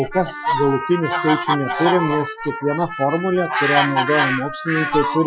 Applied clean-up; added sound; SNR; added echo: classical method Wiener filter.